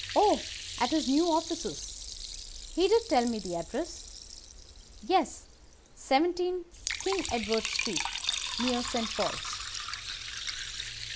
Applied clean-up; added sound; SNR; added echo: none; Liquid; 6 dB; none.